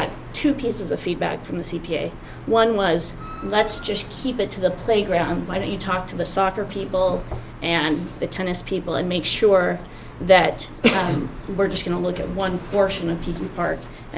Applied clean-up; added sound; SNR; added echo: none; none; none; none.